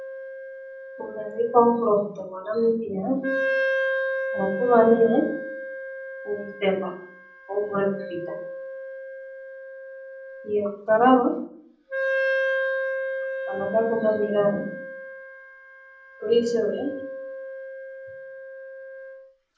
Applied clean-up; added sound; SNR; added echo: none; Wind instrument, woodwind instrument; 6 dB; reverberation time 0.6 s.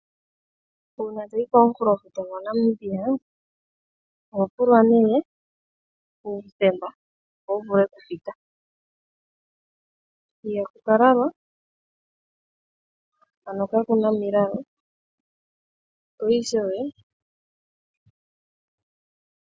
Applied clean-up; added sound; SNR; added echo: none; none; none; none.